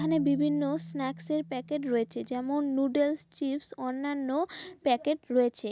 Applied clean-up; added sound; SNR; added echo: none; Marimba, xylophone; 17 dB; none.